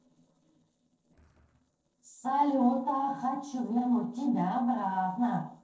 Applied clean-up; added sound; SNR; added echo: neural separator model SepFormer DNS4.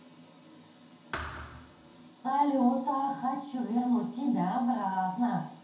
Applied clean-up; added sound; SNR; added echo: none; Thump, thud; 12 dB; reverberation time 0.6 s.